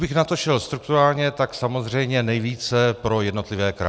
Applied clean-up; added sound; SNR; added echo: none; none; none; none.